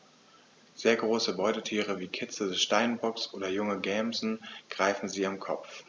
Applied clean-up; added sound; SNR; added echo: none; none; none; none.